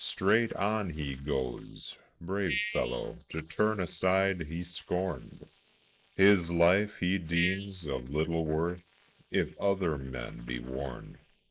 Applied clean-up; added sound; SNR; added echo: neural mask model Resemble Enhance denoiser.